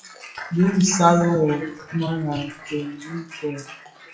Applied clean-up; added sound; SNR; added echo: classical method WPE with log-MMSE.